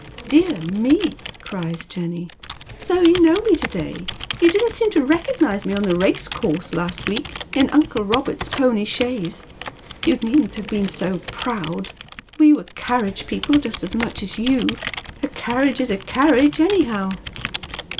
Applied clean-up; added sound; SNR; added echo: none; Computer keyboard; 12 dB; none.